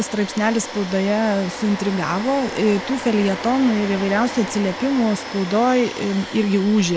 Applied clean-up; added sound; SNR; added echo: none; Domestic sounds, home sounds; 11 dB; none.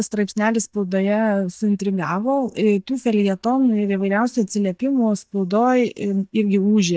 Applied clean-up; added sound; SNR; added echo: neural mask model DeepFilterNet 3.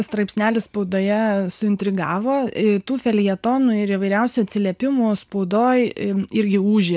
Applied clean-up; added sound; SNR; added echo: none; none; none; none.